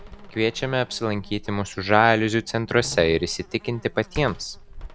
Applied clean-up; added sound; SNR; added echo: none; Slam + Insect; 16 dB; none.